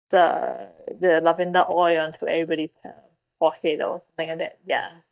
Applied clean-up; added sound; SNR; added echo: neural mask model DeepFilterNet 3.